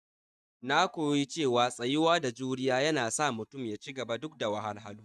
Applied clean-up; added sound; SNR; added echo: neural mask model DeepFilterNet 3.